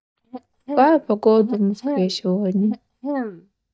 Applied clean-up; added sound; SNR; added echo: neural mask model DeepFilterNet 3.